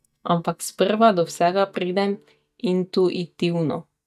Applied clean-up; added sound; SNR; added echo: neural mask model DeepFilterNet 3.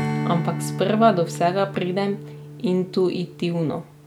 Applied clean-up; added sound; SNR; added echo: none; Strum; 8 dB; none.